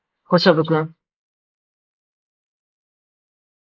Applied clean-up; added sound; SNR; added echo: neural mask model Resemble Enhance denoiser.